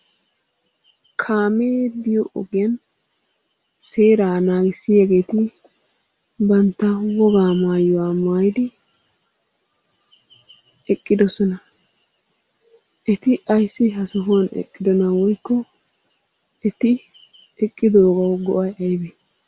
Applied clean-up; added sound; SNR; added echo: none; none; none; none.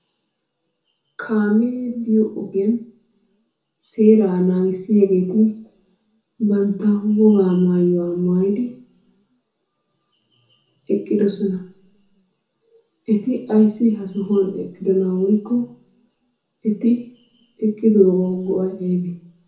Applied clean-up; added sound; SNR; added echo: none; none; none; reverberation time 0.5 s.